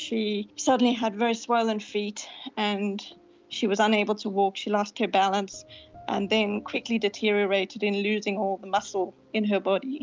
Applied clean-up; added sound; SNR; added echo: none; none; none; none.